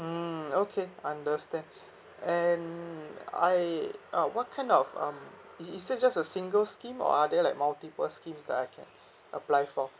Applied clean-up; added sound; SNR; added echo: none; none; none; none.